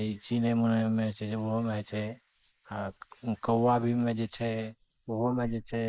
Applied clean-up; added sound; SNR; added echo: neural mask model Resemble Enhance denoiser.